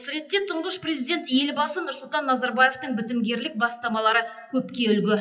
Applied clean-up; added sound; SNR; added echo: classical method WPE with log-MMSE.